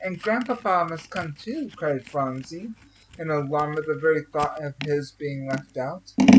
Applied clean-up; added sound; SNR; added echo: none; Scissors; -2 dB; none.